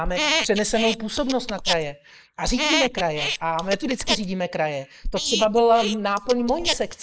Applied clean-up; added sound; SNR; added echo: neural mask model Resemble Enhance denoiser.